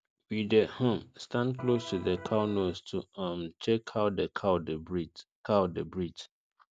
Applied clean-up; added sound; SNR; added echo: none; Electric guitar; 15 dB; none.